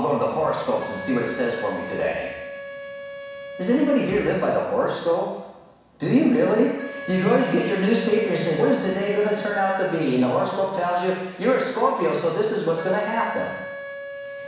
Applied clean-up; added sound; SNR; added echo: none; Wind instrument, woodwind instrument; 14 dB; reverberation time 1.1 s.